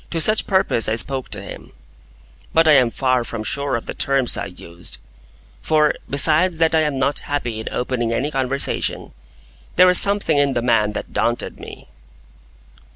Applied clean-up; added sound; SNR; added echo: none; none; none; none.